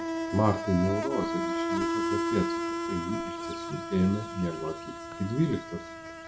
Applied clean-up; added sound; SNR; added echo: none; Insect; 2 dB; reverberation time 0.6 s.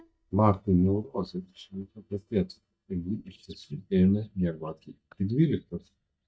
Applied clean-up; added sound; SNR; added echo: neural mask model DeepFilterNet 3.